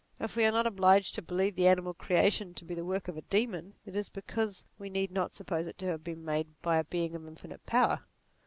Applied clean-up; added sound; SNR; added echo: none; none; none; none.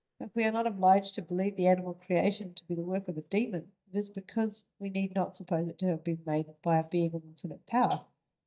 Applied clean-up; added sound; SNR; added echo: neural mask model DeepFilterNet 3.